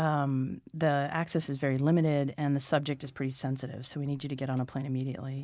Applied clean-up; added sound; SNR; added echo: none; none; none; none.